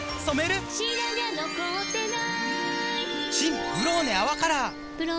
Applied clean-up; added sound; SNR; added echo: none; Wind instrument, woodwind instrument; 11 dB; none.